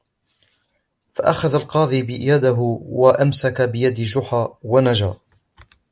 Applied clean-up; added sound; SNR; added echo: none; none; none; none.